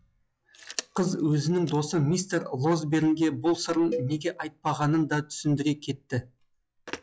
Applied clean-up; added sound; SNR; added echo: classical method log-MMSE.